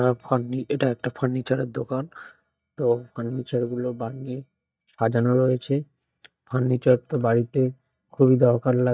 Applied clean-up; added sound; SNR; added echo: neural mask model DeepFilterNet 3.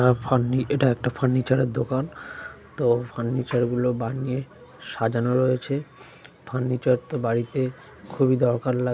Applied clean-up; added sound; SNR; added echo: none; none; none; none.